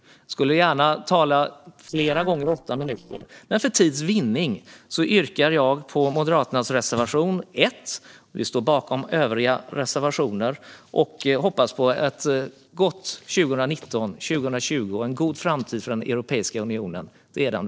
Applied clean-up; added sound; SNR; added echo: neural separator model SepFormer DNS4.